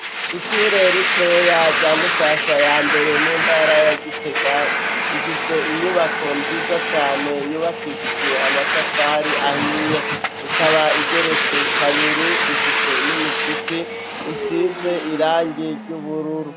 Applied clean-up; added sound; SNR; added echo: none; Domestic sounds, home sounds; -1 dB; none.